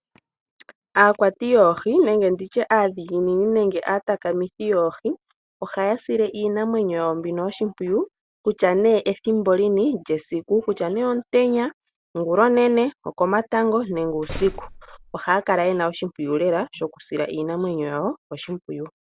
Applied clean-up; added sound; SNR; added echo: none; Slam; 13 dB; none.